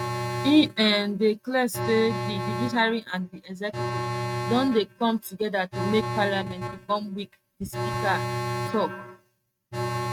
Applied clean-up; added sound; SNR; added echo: neural mask model RNNoise.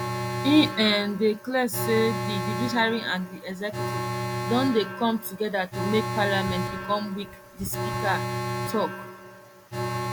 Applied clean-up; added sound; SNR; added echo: none; Alarm; 4 dB; none.